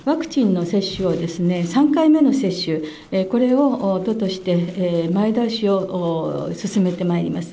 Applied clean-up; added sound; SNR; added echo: none; none; none; none.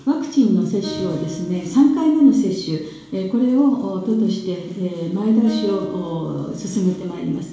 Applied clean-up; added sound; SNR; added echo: none; Acoustic guitar; 17 dB; reverberation time 0.7 s.